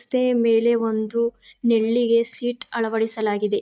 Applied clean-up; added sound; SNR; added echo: neural mask model DeepFilterNet 3.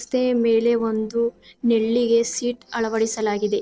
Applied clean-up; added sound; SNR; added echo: neural separator model SepFormer DNS4.